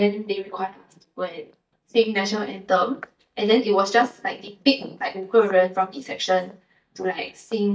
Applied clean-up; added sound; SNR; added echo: neural mask model DeepFilterNet 3.